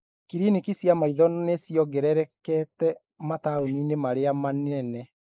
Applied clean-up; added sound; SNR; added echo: neural mask model Resemble Enhance denoiser.